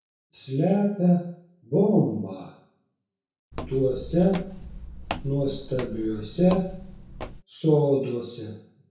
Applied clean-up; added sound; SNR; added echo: none; Walk, footsteps; 11 dB; reverberation time 0.6 s.